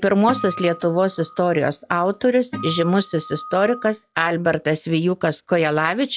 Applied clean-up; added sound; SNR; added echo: classical method log-MMSE.